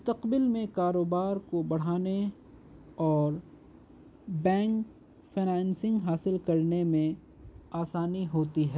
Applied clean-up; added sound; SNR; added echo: none; none; none; none.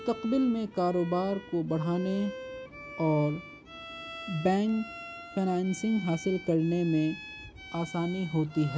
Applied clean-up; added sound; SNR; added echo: none; Bowed string instrument; 14 dB; none.